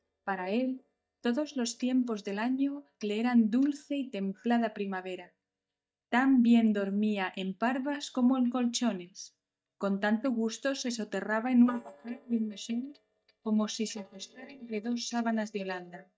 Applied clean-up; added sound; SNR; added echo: neural mask model DeepFilterNet 3.